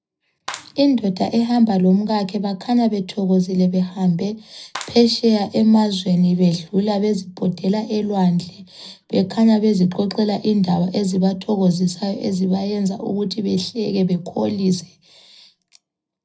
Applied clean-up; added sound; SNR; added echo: none; Clapping; 20 dB; reverberation time 0.4 s.